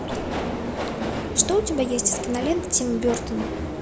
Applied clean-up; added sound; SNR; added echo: none; Subway, metro, underground; 3 dB; none.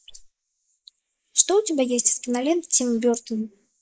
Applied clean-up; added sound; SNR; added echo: neural mask model Resemble Enhance denoiser.